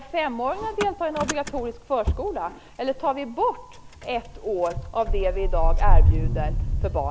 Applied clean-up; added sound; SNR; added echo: none; Engine starting / Motor vehicle (road); -4 dB; none.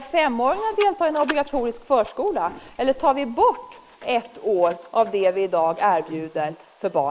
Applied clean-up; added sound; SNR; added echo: neural mask model Resemble Enhance denoiser.